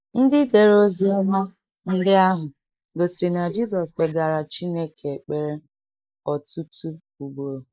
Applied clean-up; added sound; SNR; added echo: neural mask model Resemble Enhance denoiser.